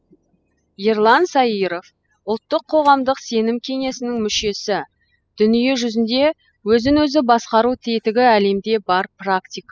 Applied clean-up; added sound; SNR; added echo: classical method spectral subtraction.